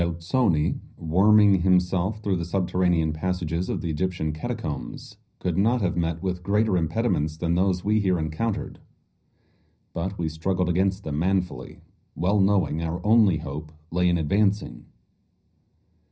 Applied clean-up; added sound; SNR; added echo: none; none; none; reverberation time 0.4 s.